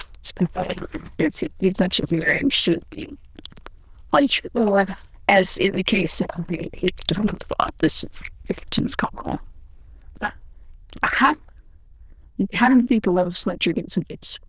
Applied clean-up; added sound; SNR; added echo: neural diffusion model UNIVERSE++.